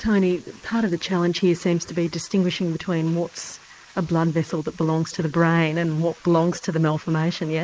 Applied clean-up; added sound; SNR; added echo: neural mask model Resemble Enhance denoiser.